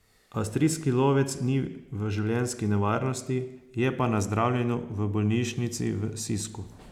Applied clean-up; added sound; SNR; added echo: none; none; none; none.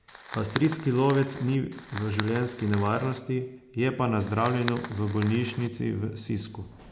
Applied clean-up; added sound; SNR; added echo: none; Fire; 10 dB; none.